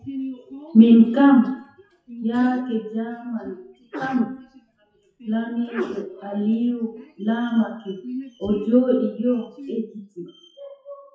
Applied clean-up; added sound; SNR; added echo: classical method WPE with log-MMSE.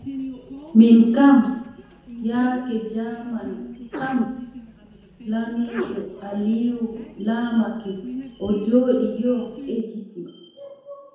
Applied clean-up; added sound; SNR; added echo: none; Sneeze; 15 dB; reverberation time 1.0 s.